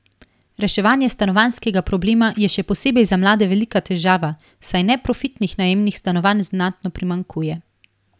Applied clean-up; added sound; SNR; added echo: none; none; none; none.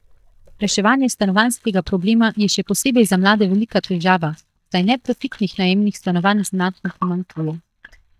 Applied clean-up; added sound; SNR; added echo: neural mask model DeepFilterNet 3.